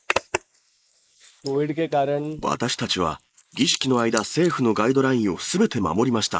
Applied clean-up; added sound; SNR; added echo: neural mask model Resemble Enhance denoiser.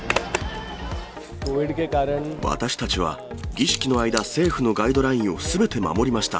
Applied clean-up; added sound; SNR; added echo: none; Zipper (clothing); 13 dB; none.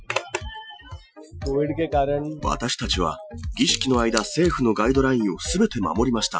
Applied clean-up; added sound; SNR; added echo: classical method Wiener filter.